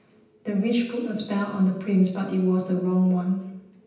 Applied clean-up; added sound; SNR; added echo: none; none; none; reverberation time 0.9 s.